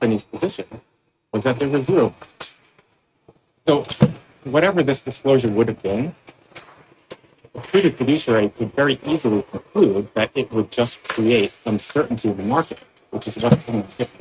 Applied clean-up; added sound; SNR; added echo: neural mask model RNNoise.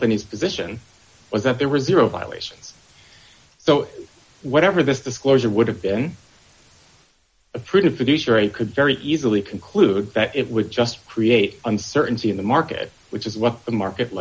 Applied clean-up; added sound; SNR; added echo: none; none; none; none.